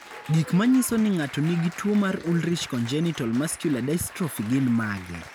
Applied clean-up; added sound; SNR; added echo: none; Applause; 17 dB; none.